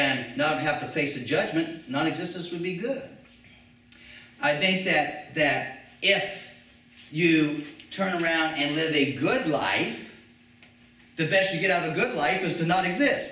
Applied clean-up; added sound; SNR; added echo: none; none; none; none.